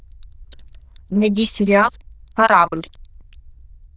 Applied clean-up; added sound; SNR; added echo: neural diffusion model UNIVERSE++.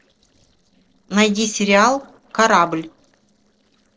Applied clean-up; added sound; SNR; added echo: neural separator model SepFormer DNS4.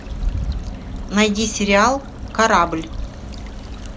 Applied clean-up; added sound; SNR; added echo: none; Stream / Trickle, dribble / Traffic noise, roadway noise; 7 dB; none.